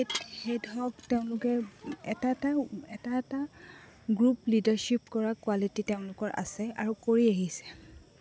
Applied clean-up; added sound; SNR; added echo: none; Dishes, pots, and pans / Glass; 16 dB; none.